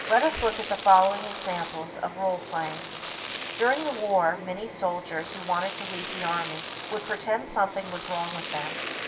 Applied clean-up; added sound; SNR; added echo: none; Domestic sounds, home sounds; 9 dB; reverberation time 1.9 s.